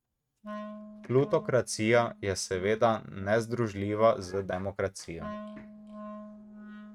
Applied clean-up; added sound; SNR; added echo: neural mask model RNNoise.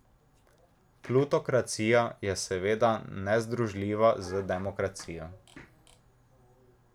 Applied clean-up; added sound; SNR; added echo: none; none; none; none.